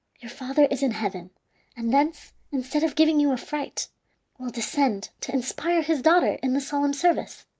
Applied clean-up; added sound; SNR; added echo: neural mask model Resemble Enhance denoiser.